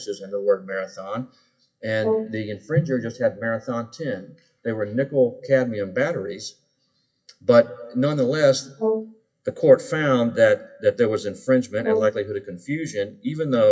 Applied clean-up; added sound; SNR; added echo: classical method WPE with log-MMSE.